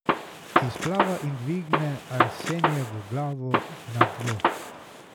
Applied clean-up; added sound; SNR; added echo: none; Gunshot, gunfire; -3 dB; none.